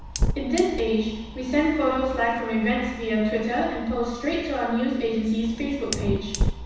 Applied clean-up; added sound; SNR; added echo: none; Fire; 7 dB; reverberation time 1.1 s.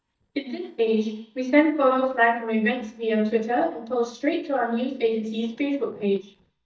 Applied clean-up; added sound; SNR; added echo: neural mask model DeepFilterNet 3.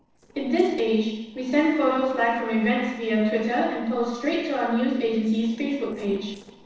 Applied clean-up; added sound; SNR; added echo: neural separator model SepFormer DNS4.